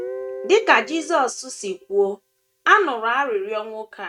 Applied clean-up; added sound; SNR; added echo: neural mask model RNNoise.